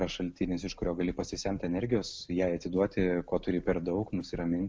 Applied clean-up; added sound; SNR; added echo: none; none; none; none.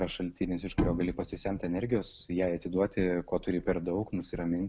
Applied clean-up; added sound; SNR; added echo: none; Bowed string instrument; 4 dB; none.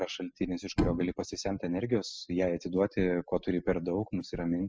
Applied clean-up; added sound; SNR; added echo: classical method spectral subtraction.